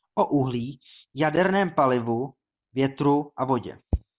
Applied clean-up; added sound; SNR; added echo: none; none; none; none.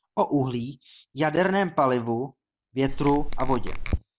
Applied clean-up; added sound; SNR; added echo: none; Squeak / Tools; 0 dB; none.